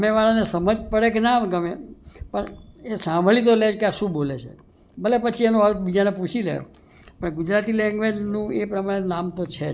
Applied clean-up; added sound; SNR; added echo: none; none; none; none.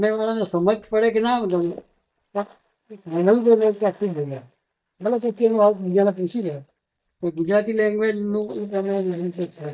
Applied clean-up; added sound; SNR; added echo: neural mask model DeepFilterNet 3.